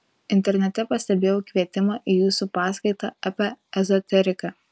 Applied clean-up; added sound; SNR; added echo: none; none; none; none.